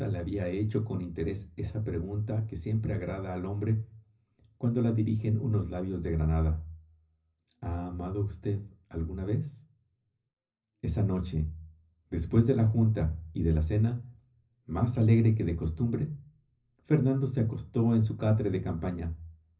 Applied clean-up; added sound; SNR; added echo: none; none; none; reverberation time 0.4 s.